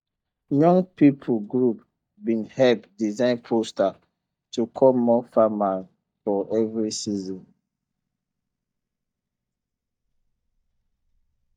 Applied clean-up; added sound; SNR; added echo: neural mask model DeepFilterNet 3.